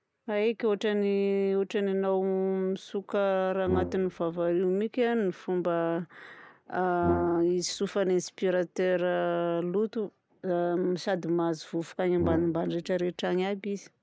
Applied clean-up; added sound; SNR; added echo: none; Brass instrument; 8 dB; none.